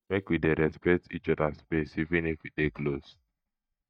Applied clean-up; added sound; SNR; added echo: neural mask model DeepFilterNet 3.